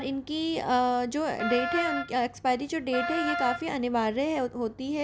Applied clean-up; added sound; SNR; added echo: none; Wind instrument, woodwind instrument; 5 dB; none.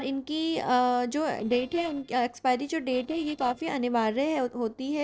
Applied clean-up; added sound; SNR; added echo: neural separator model SepFormer DNS4.